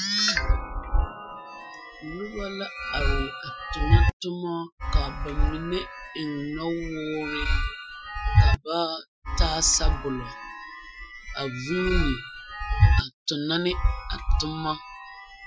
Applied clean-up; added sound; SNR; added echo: classical method Wiener filter.